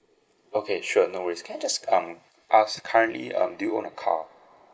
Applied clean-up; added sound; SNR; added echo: neural mask model Resemble Enhance denoiser.